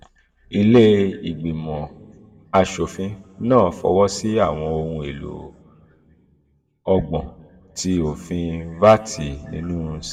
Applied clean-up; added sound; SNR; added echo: none; none; none; reverberation time 0.6 s.